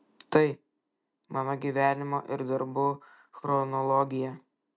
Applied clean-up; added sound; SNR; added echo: none; none; none; none.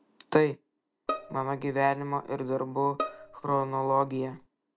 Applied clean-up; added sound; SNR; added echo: none; Bowed string instrument; 10 dB; none.